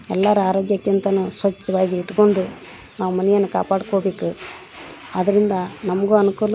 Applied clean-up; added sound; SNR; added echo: none; none; none; none.